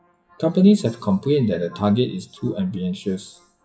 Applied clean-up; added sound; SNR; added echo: classical method WPE with log-MMSE.